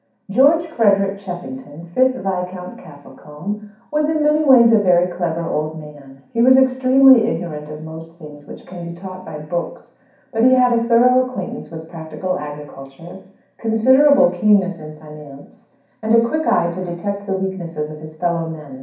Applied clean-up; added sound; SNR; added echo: none; none; none; reverberation time 0.6 s.